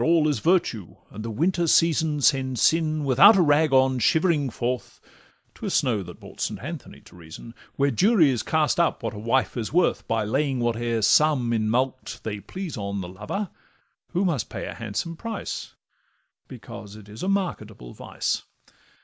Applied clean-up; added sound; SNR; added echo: none; none; none; none.